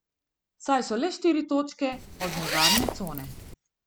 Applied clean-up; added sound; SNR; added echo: none; Zipper (clothing); -1 dB; none.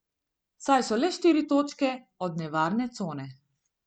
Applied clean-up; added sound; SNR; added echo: none; none; none; none.